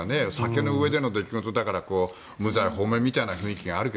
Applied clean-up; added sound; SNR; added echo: none; none; none; none.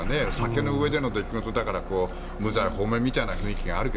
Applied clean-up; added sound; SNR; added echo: none; Engine starting / Bus; 5 dB; none.